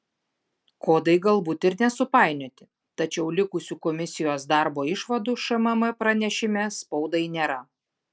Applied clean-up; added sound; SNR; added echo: none; none; none; none.